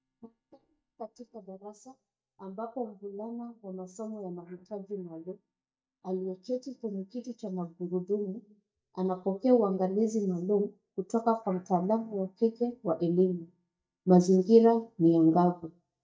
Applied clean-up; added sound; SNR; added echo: neural mask model DeepFilterNet 3.